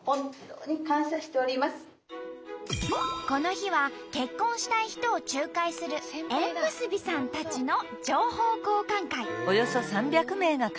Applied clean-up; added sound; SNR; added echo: none; Wind instrument, woodwind instrument; 11 dB; none.